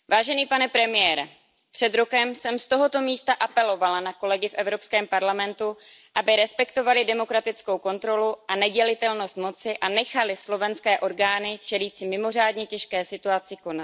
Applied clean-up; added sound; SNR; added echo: none; none; none; none.